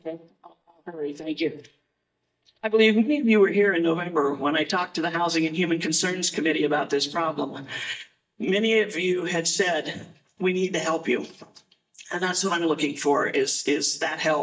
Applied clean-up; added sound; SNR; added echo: neural mask model DeepFilterNet 3.